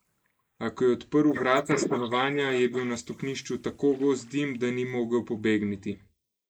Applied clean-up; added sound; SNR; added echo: neural mask model Resemble Enhance denoiser.